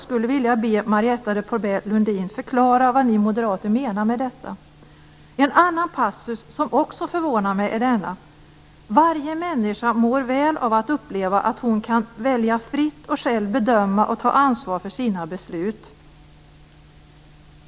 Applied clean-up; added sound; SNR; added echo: none; none; none; none.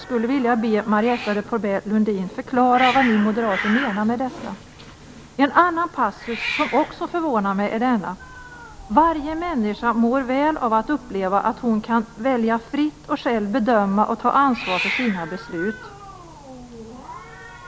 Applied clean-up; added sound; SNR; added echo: none; Hiss; 12 dB; none.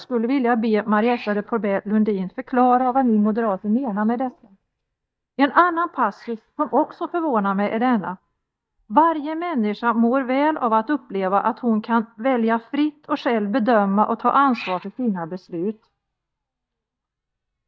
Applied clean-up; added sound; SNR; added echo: neural mask model DeepFilterNet 3.